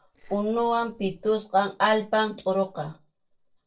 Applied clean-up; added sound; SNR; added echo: neural separator model SepFormer DNS4.